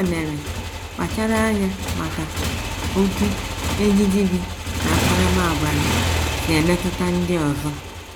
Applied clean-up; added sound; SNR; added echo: none; Motorcycle; 2 dB; none.